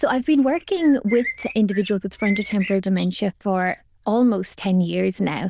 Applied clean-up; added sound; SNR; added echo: neural diffusion model UNIVERSE++.